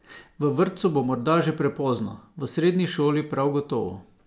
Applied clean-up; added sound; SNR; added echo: none; none; none; none.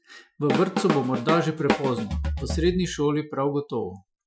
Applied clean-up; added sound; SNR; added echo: classical method Wiener filter.